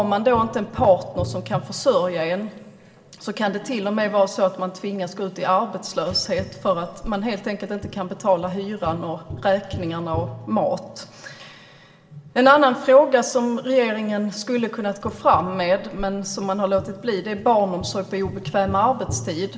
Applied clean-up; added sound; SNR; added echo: none; Tap; 16 dB; reverberation time 2.9 s.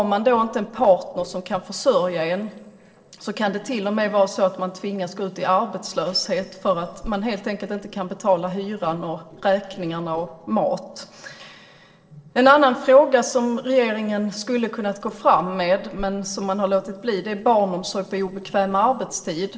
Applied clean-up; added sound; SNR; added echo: neural separator model SepFormer DNS4.